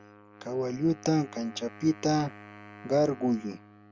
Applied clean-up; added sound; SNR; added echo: none; Wind instrument, woodwind instrument; 19 dB; none.